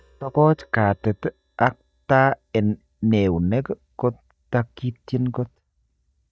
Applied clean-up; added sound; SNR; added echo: neural mask model DeepFilterNet 3.